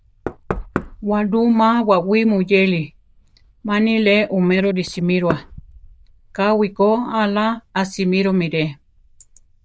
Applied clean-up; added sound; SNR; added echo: neural diffusion model UNIVERSE++.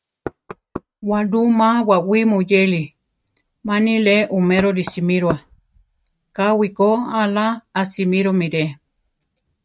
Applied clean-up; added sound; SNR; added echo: neural mask model RNNoise.